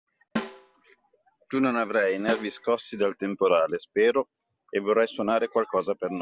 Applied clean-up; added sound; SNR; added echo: none; Snare drum; 11 dB; none.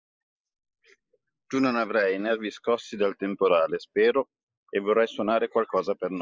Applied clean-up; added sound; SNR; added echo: neural mask model Resemble Enhance denoiser.